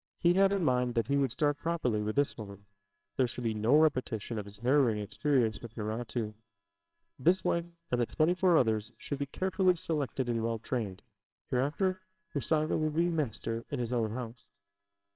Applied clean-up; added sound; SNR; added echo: neural separator model SepFormer WHAMR!.